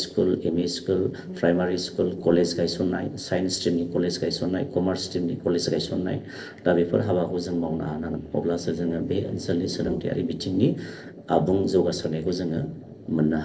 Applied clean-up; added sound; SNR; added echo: neural separator model SepFormer DNS4.